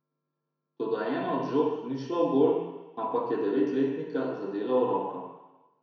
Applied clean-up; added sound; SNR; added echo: none; none; none; reverberation time 1.0 s.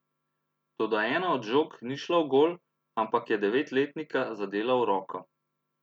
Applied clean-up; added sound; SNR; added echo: none; none; none; none.